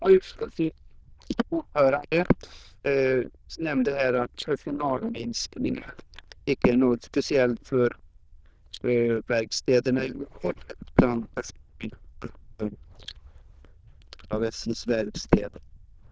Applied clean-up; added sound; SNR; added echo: neural diffusion model UNIVERSE++.